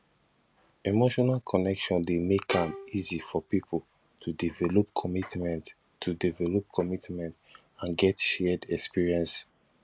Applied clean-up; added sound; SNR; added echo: none; Bowed string instrument; 11 dB; none.